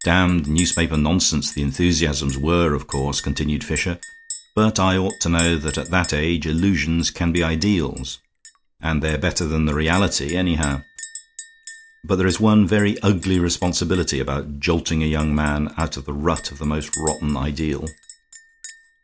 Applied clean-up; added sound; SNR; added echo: none; Chink, clink; 16 dB; none.